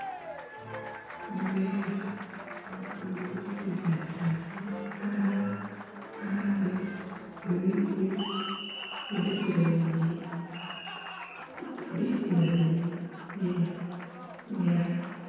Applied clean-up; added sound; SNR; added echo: none; Applause; 11 dB; reverberation time 2.0 s.